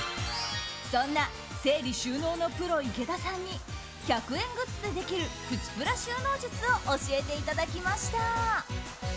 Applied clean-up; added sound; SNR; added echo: none; none; none; none.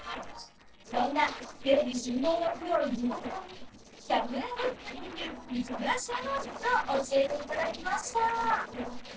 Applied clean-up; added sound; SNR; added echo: neural separator model SepFormer DNS4.